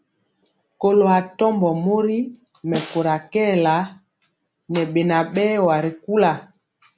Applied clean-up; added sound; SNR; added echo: none; Snare drum; 15 dB; none.